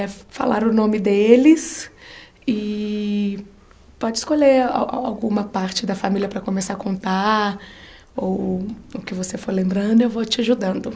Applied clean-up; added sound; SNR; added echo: none; none; none; none.